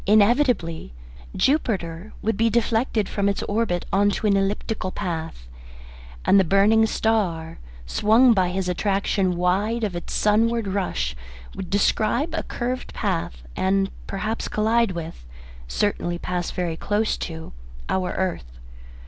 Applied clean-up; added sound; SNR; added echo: none; none; none; none.